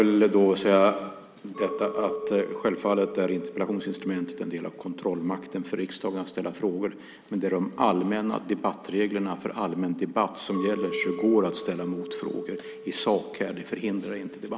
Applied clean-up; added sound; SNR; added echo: none; Chink, clink; 12 dB; none.